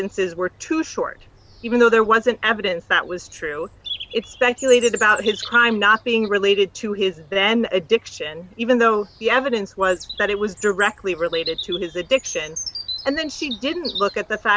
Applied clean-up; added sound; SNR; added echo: none; Bird vocalization, bird call, bird song; 16 dB; none.